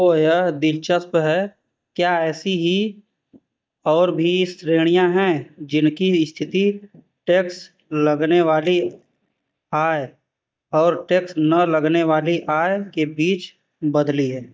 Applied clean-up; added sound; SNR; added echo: neural mask model DeepFilterNet 3.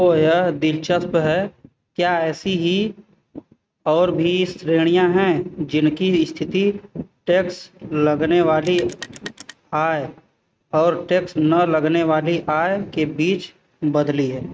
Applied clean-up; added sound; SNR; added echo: neural mask model RNNoise.